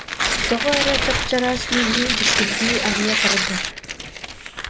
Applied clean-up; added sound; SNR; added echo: none; Tearing; -3 dB; none.